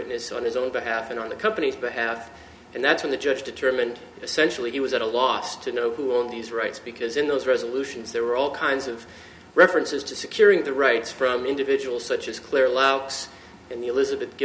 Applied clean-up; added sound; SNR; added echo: none; none; none; reverberation time 0.3 s.